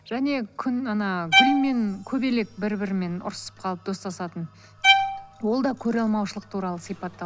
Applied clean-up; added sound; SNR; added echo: none; Bowed string instrument; 0 dB; none.